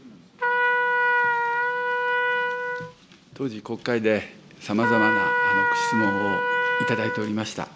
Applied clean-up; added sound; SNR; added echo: none; Trumpet; -5 dB; none.